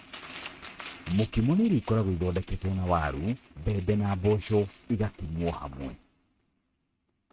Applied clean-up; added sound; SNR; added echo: neural mask model RNNoise.